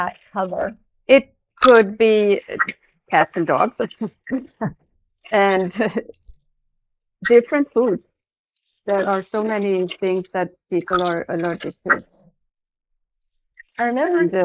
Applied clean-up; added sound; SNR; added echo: neural mask model Resemble Enhance denoiser.